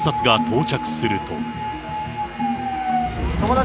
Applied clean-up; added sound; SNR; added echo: none; Domestic sounds, home sounds; 19 dB; none.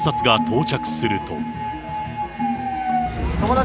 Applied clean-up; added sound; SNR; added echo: none; none; none; none.